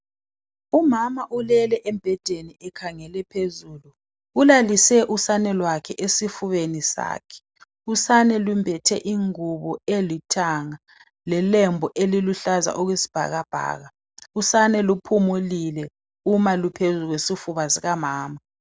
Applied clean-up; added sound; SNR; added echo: none; none; none; none.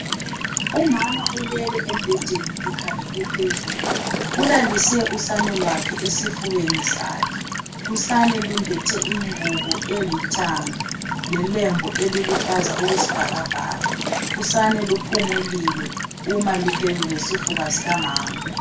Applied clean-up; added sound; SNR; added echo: none; Walk, footsteps / Stream / Trickle, dribble / Chirp, tweet; 1 dB; reverberation time 0.2 s.